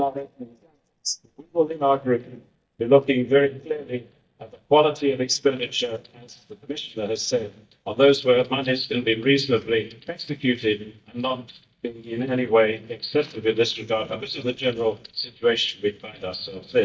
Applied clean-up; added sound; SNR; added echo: neural mask model DeepFilterNet 3.